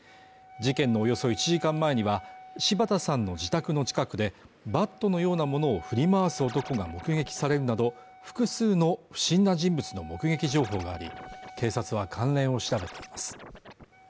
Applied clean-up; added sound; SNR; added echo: none; Wind instrument, woodwind instrument + Scratching (performance technique); 18 dB; none.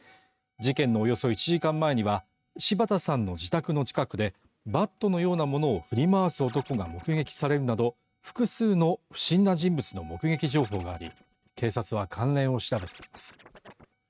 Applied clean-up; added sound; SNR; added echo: neural mask model RNNoise.